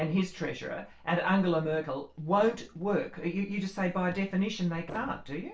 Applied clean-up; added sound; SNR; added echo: neural separator model SepFormer DNS4.